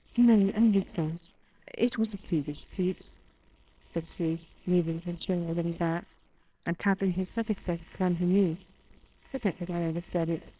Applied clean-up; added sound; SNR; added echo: neural separator model SepFormer WHAMR!.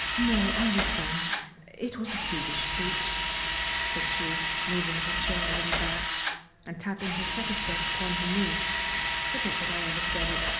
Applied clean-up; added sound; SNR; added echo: none; Drill; -4 dB; reverberation time 2.1 s.